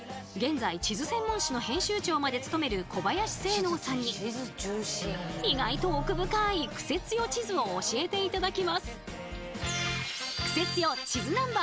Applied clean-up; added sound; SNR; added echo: none; none; none; none.